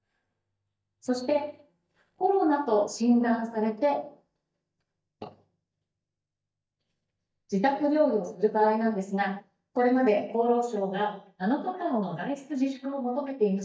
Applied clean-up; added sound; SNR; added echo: neural mask model DeepFilterNet 3.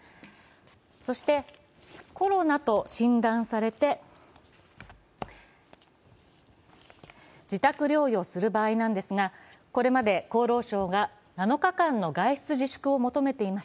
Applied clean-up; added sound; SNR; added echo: none; none; none; none.